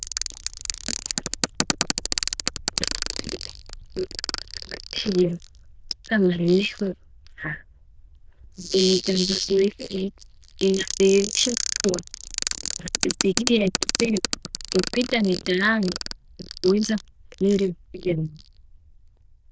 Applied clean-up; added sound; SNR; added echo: neural diffusion model UNIVERSE++.